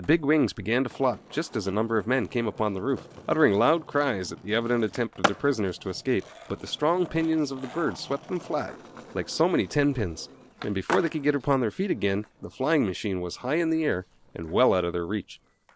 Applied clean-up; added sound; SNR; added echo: none; Skateboard; 14 dB; none.